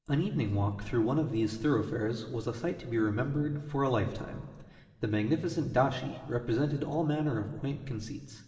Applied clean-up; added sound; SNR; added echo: none; none; none; reverberation time 1.7 s.